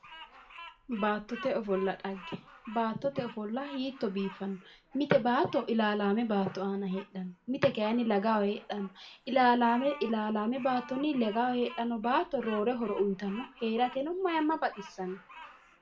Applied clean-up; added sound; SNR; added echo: none; Bird vocalization, bird call, bird song; 19 dB; reverberation time 0.3 s.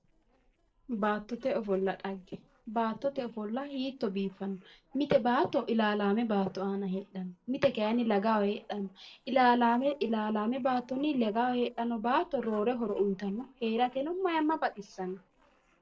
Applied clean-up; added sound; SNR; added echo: neural separator model SepFormer DNS4.